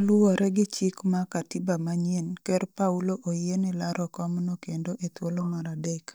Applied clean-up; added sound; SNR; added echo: neural mask model DeepFilterNet 3.